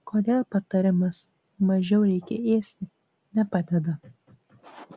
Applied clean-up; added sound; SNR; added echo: none; none; none; none.